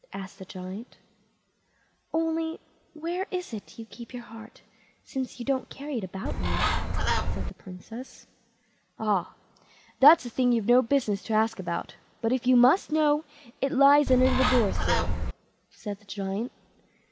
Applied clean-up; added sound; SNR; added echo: none; Bird; -3 dB; none.